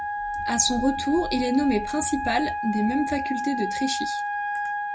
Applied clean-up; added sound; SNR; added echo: none; Wind instrument, woodwind instrument; 3 dB; none.